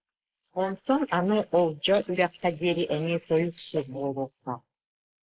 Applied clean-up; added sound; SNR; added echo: neural mask model Resemble Enhance denoiser.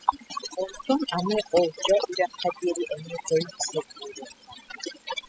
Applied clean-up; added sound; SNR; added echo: classical method spectral subtraction.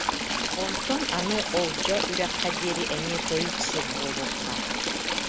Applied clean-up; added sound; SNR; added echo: none; Stream / Trickle, dribble; -3 dB; none.